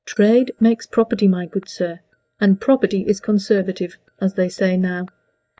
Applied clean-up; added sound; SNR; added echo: neural mask model DeepFilterNet 3.